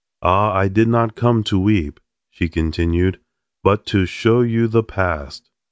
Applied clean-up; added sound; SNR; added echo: none; none; none; none.